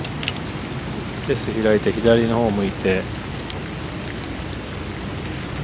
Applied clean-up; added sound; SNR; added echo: none; none; none; none.